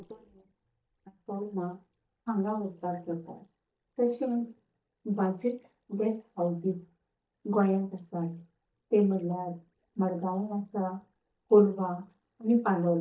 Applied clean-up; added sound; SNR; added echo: neural mask model DeepFilterNet 3.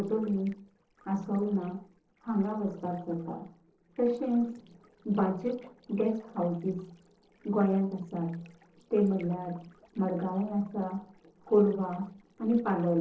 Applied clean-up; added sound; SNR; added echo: neural separator model SepFormer DNS4.